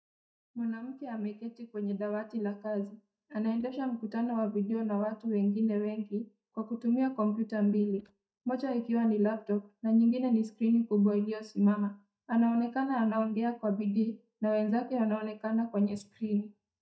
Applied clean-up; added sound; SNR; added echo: neural mask model DeepFilterNet 3.